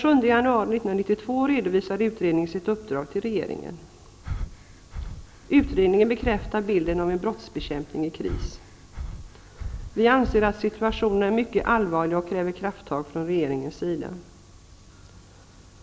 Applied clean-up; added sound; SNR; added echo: none; Breathing; 11 dB; none.